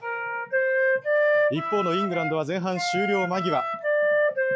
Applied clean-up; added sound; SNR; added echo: classical method log-MMSE.